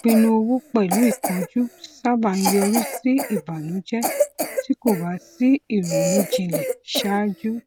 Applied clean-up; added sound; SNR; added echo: none; Cough; 6 dB; none.